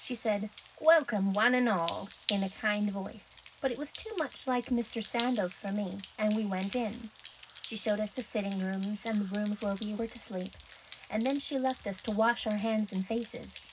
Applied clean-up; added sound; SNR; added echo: none; Drip; 9 dB; reverberation time 0.4 s.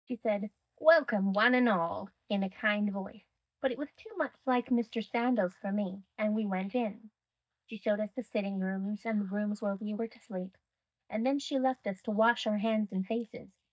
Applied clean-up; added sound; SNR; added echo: neural mask model DeepFilterNet 3.